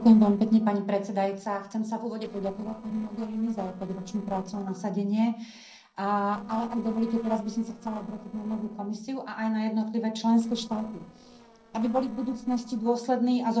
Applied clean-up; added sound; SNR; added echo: neural separator model SepFormer DNS4.